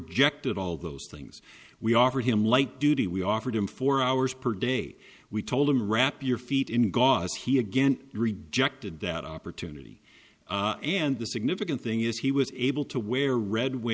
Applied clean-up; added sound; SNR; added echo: none; none; none; none.